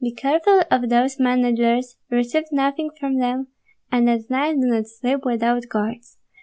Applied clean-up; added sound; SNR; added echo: none; none; none; none.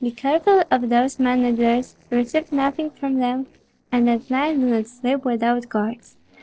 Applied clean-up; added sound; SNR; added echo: neural separator model SepFormer DNS4.